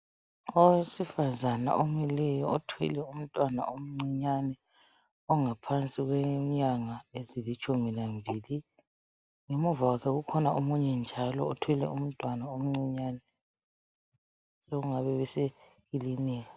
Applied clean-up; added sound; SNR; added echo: none; none; none; none.